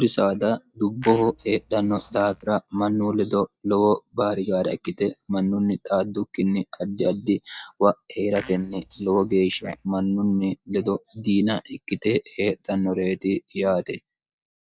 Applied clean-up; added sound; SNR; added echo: neural mask model DeepFilterNet 3.